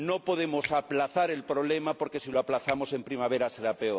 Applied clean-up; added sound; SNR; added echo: none; Finger snapping; 13 dB; none.